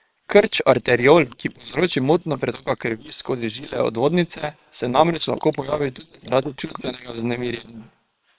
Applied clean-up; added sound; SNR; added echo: neural separator model SepFormer WHAM!.